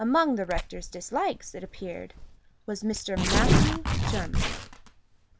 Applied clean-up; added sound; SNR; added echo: none; Tearing; -2 dB; none.